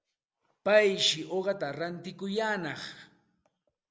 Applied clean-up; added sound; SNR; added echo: none; none; none; none.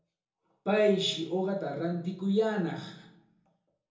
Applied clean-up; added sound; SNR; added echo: none; none; none; reverberation time 0.6 s.